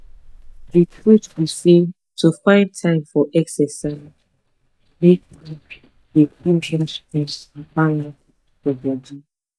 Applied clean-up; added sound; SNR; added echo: neural mask model DeepFilterNet 3.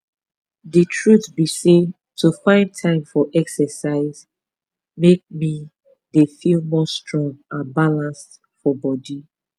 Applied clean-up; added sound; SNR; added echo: none; none; none; none.